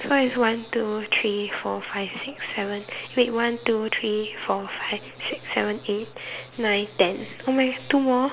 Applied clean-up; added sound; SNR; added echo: none; none; none; none.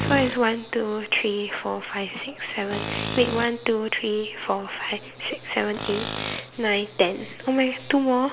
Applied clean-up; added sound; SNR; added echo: none; Tools; 11 dB; none.